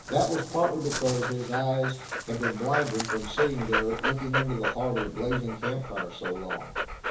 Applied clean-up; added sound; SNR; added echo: none; Dog; 4 dB; reverberation time 0.7 s.